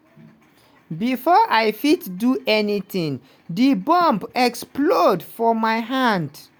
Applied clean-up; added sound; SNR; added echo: none; none; none; none.